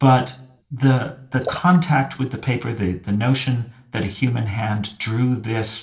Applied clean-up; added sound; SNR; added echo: none; Splash, splatter; 17 dB; reverberation time 0.3 s.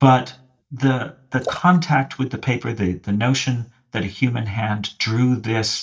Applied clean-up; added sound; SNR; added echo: neural mask model DeepFilterNet 3.